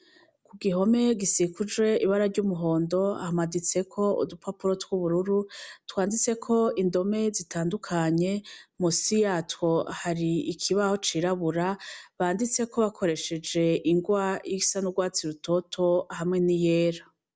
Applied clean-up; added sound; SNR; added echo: none; none; none; none.